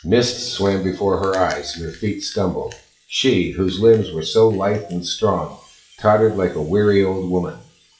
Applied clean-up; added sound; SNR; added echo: classical method WPE with log-MMSE.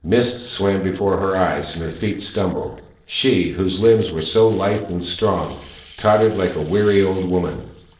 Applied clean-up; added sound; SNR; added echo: neural separator model SepFormer DNS4.